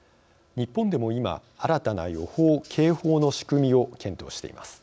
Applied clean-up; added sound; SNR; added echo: none; none; none; none.